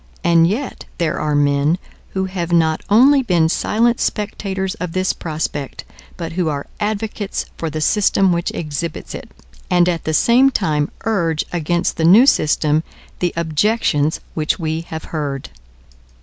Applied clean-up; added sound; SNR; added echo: none; none; none; none.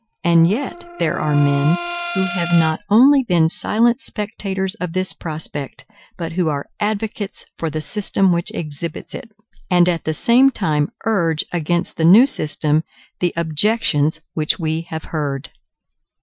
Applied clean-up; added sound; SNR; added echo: classical method Wiener filter.